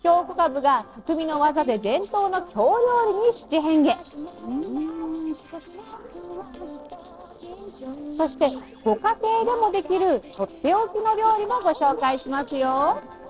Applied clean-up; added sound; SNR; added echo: neural separator model SepFormer DNS4.